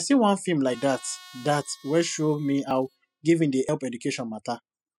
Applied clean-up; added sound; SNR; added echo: classical method spectral subtraction.